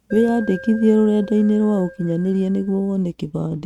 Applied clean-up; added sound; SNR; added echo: neural mask model RNNoise.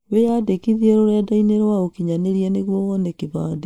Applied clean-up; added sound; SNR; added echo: neural mask model Resemble Enhance denoiser.